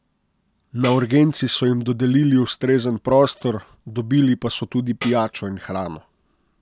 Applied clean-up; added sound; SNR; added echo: none; Tambourine; 4 dB; none.